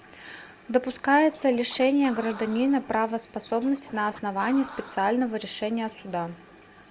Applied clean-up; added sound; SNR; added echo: none; Tambourine + Scratching (performance technique); 19 dB; none.